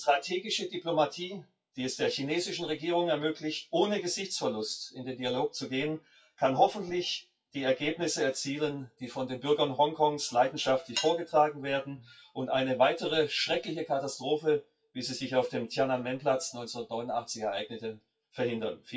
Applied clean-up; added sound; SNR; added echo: classical method WPE with log-MMSE.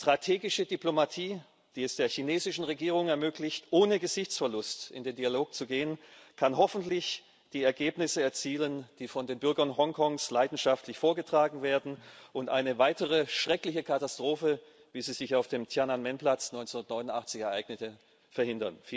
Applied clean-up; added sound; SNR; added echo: none; none; none; none.